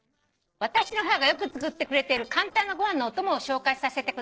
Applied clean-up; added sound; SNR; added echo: neural separator model SepFormer DNS4.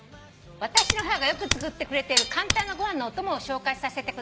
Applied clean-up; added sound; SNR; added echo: none; Glass + Typing; -1 dB; none.